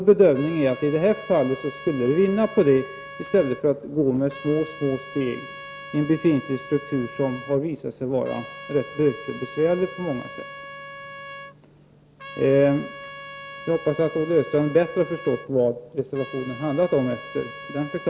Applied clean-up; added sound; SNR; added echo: none; Trumpet; 16 dB; none.